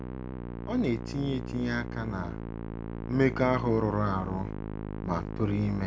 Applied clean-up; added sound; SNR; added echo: none; Musical instrument; 6 dB; none.